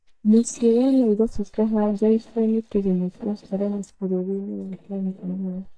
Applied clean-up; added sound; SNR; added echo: neural mask model DeepFilterNet 3.